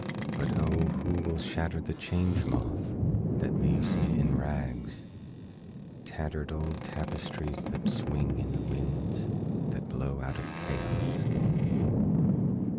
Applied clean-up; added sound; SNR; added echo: none; Boat, Water vehicle; -4 dB; none.